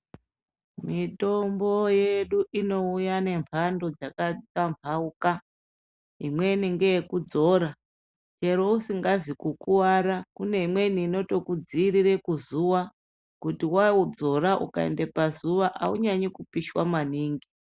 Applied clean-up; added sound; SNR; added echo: none; none; none; none.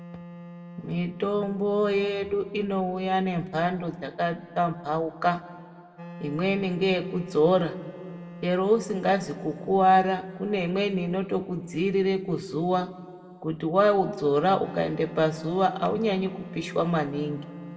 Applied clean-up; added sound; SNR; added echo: none; Wind instrument, woodwind instrument; 17 dB; reverberation time 1.2 s.